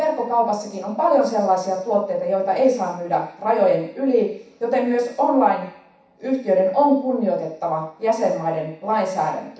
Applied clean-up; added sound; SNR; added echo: none; none; none; reverberation time 0.7 s.